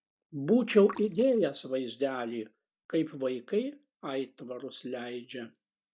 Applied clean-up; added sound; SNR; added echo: neural mask model DeepFilterNet 3.